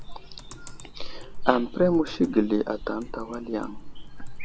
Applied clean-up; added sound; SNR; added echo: none; Computer keyboard; 7 dB; none.